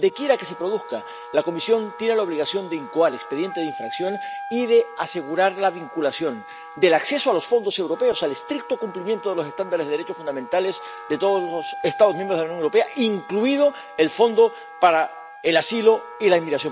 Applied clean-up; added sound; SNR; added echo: none; Wind instrument, woodwind instrument; 15 dB; none.